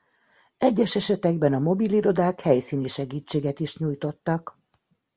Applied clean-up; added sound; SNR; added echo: none; none; none; none.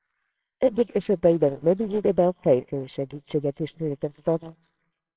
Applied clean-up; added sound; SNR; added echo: neural separator model SepFormer WHAMR!.